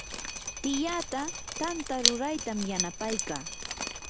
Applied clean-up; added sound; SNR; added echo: none; Drip; 0 dB; none.